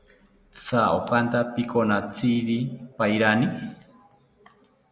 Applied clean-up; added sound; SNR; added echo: none; none; none; none.